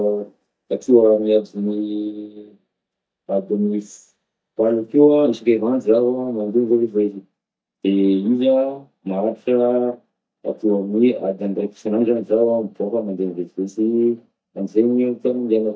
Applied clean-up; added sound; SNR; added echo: neural mask model DeepFilterNet 3.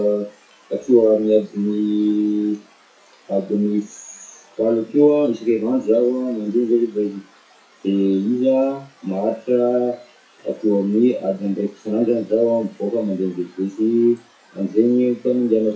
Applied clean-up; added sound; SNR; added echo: classical method WPE with log-MMSE.